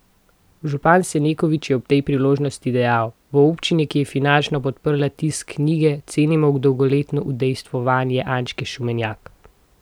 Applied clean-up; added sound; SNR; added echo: none; none; none; none.